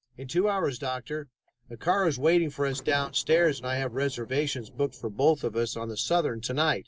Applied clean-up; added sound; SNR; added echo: neural separator model SepFormer DNS4.